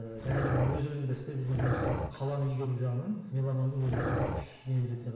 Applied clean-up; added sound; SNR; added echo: none; Dog; 3 dB; reverberation time 1.0 s.